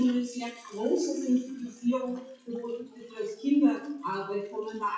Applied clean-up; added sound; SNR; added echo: classical method WPE with log-MMSE.